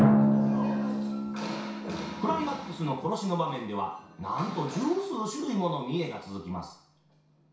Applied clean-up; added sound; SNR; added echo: none; Drum; -2 dB; reverberation time 0.6 s.